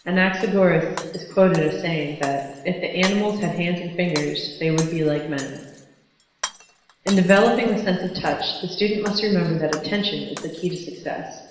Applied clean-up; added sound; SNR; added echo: none; Shatter; 16 dB; reverberation time 1.0 s.